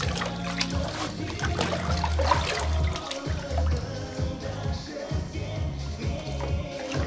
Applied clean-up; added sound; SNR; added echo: none; Bathtub (filling or washing); 5 dB; reverberation time 1.0 s.